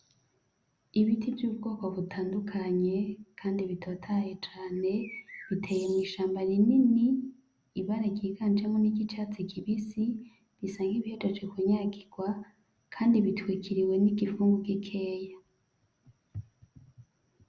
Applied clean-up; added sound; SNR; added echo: none; Bird; 18 dB; none.